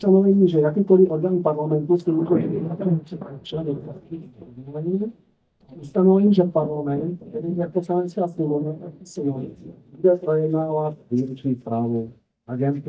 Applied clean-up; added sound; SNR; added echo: neural mask model DeepFilterNet 3.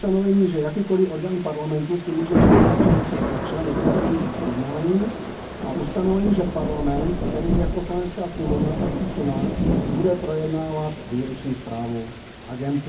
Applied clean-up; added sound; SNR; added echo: none; Thunder / Rain; 0 dB; reverberation time 0.3 s.